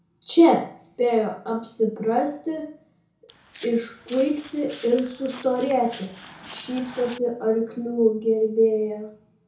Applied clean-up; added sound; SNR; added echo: none; Walk, footsteps; 18 dB; reverberation time 0.6 s.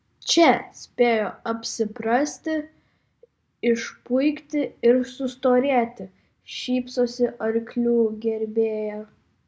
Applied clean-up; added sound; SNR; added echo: none; none; none; none.